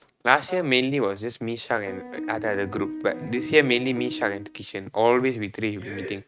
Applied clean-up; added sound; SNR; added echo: neural mask model RNNoise.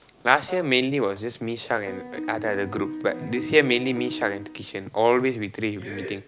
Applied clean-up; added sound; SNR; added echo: none; Piano; 10 dB; none.